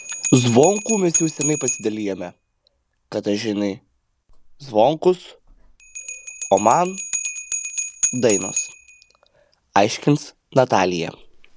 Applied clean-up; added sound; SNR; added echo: none; Bell; 8 dB; none.